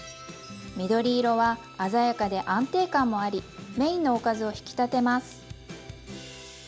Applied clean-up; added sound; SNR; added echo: none; none; none; none.